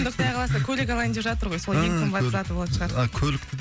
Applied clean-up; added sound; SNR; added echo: none; none; none; none.